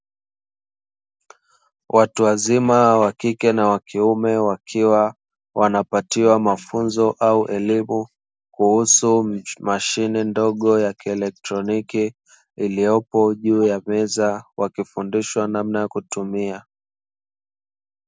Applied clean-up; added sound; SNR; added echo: none; none; none; none.